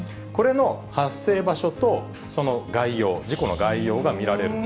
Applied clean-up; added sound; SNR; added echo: none; none; none; none.